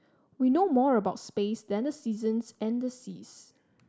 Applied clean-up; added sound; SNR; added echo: none; none; none; none.